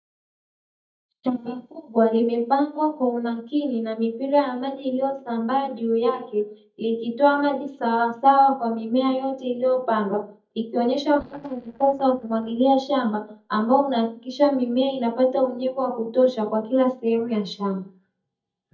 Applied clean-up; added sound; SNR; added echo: neural mask model DeepFilterNet 3.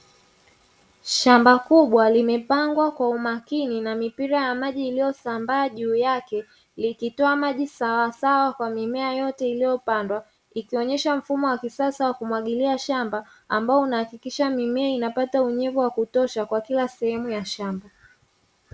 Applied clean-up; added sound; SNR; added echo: none; none; none; none.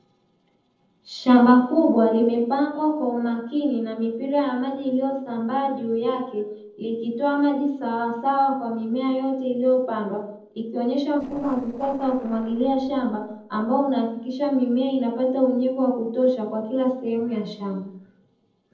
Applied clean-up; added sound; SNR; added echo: neural separator model SepFormer DNS4.